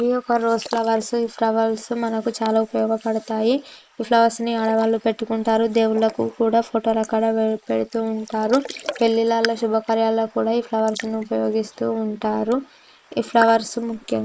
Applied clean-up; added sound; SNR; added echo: neural mask model Resemble Enhance denoiser.